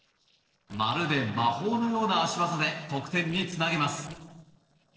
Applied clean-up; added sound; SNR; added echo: neural separator model SepFormer DNS4.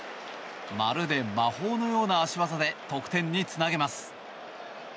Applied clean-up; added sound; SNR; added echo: none; none; none; none.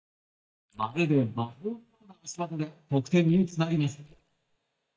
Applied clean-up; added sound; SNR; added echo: neural mask model DeepFilterNet 3.